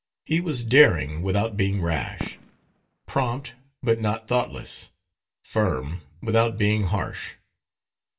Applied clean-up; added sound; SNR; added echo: none; Fireworks; 17 dB; reverberation time 0.2 s.